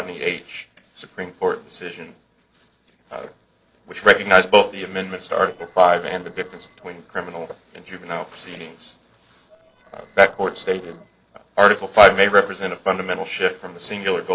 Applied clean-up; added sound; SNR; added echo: neural separator model SepFormer DNS4.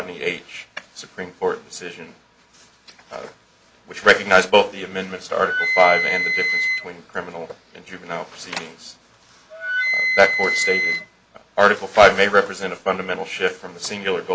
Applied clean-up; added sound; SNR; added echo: none; Wind instrument, woodwind instrument; 3 dB; none.